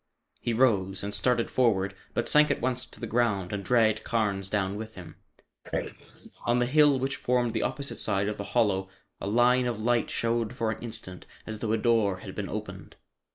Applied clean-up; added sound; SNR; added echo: neural mask model Resemble Enhance denoiser.